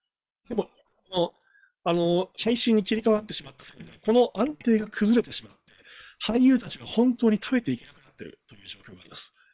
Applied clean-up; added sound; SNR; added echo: neural separator model SepFormer WHAM!.